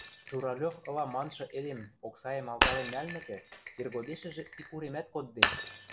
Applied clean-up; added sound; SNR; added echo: none; Shatter; -1 dB; none.